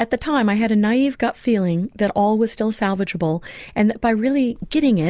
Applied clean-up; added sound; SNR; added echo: none; none; none; none.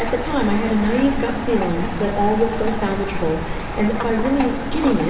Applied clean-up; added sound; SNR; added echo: none; Rain; 4 dB; reverberation time 2.3 s.